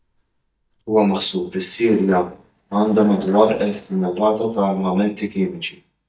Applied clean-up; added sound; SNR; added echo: neural mask model DeepFilterNet 3.